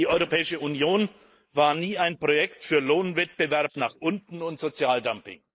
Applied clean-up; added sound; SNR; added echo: neural mask model Resemble Enhance denoiser.